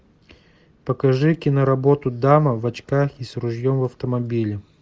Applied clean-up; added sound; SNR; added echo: none; none; none; none.